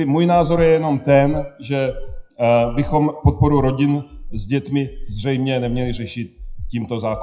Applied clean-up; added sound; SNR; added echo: classical method WPE with log-MMSE.